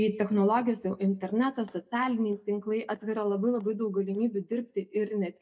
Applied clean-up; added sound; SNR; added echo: neural mask model DeepFilterNet 3.